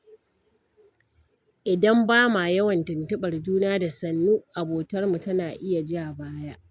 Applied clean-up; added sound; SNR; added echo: none; none; none; none.